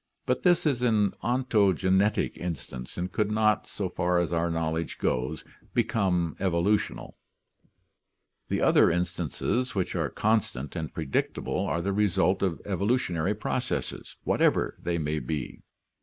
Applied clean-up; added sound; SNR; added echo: neural mask model Resemble Enhance denoiser.